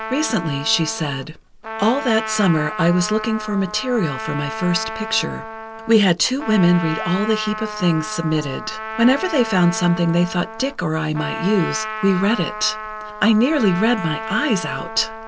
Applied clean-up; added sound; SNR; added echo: none; Trumpet; 9 dB; none.